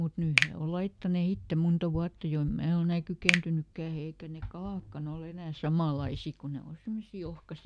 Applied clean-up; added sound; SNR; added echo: none; Finger snapping; 4 dB; none.